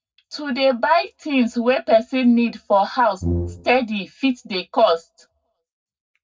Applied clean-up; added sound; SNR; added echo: neural separator model SepFormer DNS4.